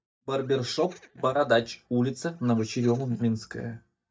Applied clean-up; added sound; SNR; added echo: neural mask model DeepFilterNet 3.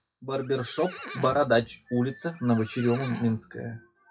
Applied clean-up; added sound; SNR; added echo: classical method WPE with log-MMSE.